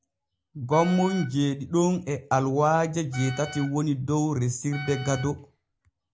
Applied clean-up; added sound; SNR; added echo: none; Wind instrument, woodwind instrument; 16 dB; none.